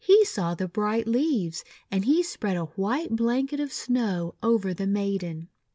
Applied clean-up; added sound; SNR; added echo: none; none; none; none.